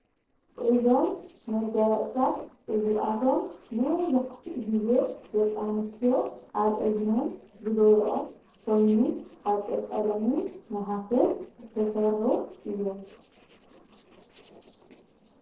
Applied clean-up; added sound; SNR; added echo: neural separator model SepFormer DNS4.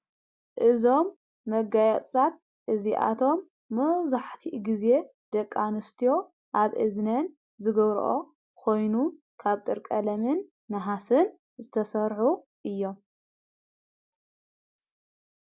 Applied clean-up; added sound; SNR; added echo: none; none; none; none.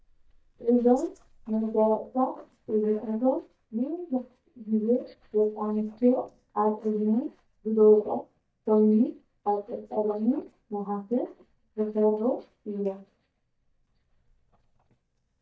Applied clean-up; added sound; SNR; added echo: neural mask model DeepFilterNet 3.